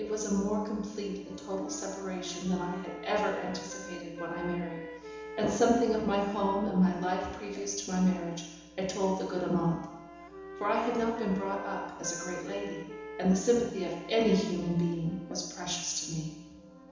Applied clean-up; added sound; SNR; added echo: none; Wind instrument, woodwind instrument; 16 dB; reverberation time 1.0 s.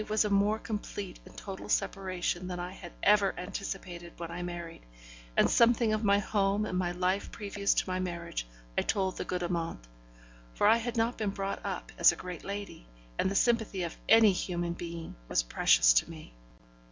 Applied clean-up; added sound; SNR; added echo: none; none; none; none.